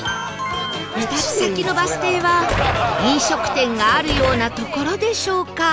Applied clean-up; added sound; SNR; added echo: none; Door; 7 dB; none.